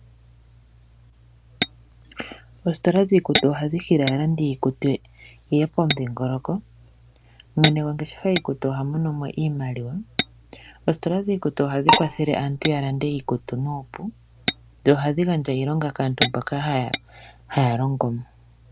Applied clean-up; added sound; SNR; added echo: none; Tap / Glass + Bowed string instrument; 7 dB; none.